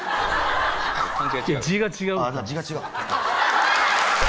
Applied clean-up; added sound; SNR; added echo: none; Boom + Alarm; 13 dB; none.